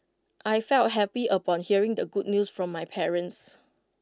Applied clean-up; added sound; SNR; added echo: none; none; none; none.